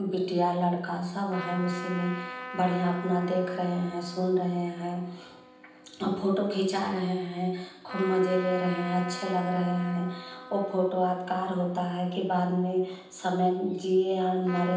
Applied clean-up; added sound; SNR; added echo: none; Trumpet; 14 dB; reverberation time 0.9 s.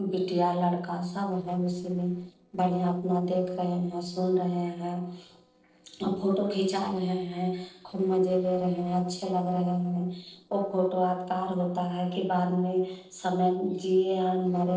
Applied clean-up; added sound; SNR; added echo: neural separator model SepFormer DNS4.